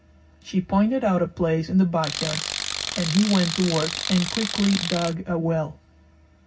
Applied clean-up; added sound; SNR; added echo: none; Tools; 5 dB; reverberation time 0.4 s.